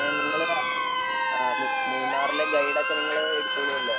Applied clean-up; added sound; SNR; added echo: none; Motor vehicle (road) / Siren + Trumpet; -4 dB; none.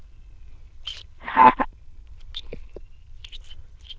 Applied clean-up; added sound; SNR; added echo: neural diffusion model UNIVERSE++.